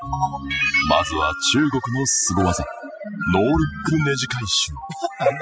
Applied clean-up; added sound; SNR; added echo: classical method spectral subtraction.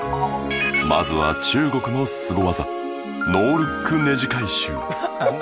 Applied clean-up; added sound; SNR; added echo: none; none; none; none.